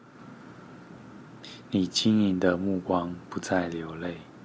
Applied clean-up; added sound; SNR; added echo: none; none; none; none.